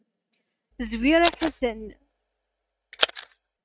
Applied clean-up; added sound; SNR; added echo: neural mask model RNNoise.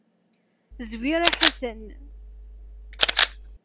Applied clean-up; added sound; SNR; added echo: none; Camera; -5 dB; none.